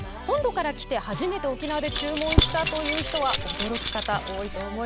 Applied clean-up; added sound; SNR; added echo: none; Keys jangling; -5 dB; none.